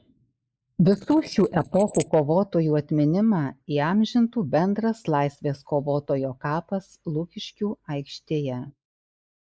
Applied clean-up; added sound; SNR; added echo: neural mask model Resemble Enhance denoiser.